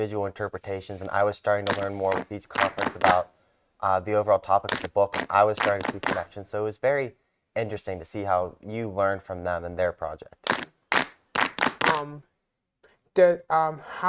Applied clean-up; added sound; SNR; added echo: neural mask model RNNoise.